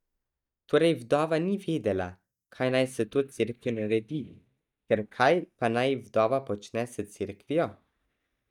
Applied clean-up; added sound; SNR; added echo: neural mask model DeepFilterNet 3.